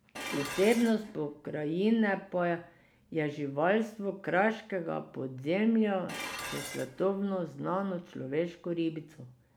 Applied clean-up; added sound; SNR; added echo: none; Dishes, pots, and pans; 14 dB; none.